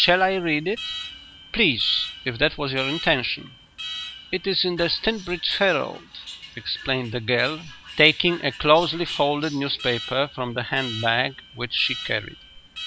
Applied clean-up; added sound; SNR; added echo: none; Alarm; 13 dB; none.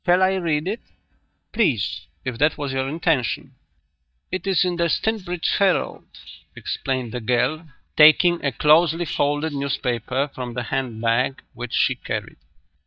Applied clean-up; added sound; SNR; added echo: neural mask model DeepFilterNet 3.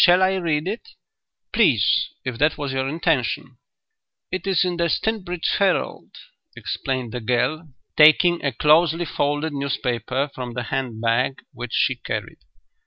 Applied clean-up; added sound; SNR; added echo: none; none; none; none.